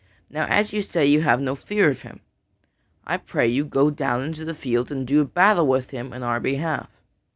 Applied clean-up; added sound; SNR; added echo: none; none; none; none.